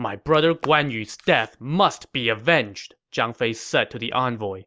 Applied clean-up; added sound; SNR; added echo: none; Camera; 19 dB; none.